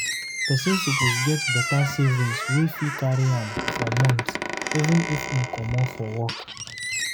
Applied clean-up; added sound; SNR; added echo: none; Squeak; 4 dB; none.